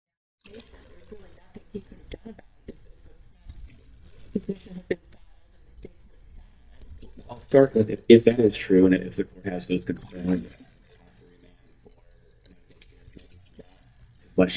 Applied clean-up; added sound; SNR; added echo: neural mask model DeepFilterNet 3.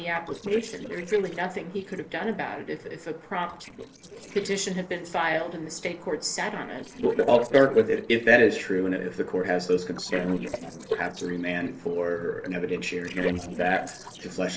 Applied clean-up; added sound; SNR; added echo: neural separator model SepFormer DNS4.